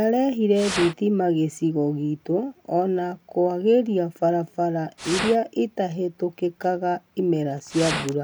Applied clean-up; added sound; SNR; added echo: none; Fire; 6 dB; none.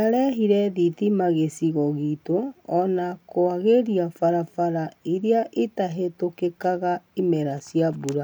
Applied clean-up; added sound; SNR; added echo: none; none; none; none.